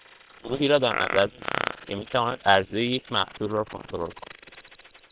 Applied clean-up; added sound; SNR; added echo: neural separator model SepFormer WHAM!.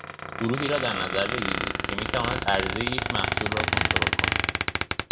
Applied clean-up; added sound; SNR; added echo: none; Squeak; -3 dB; none.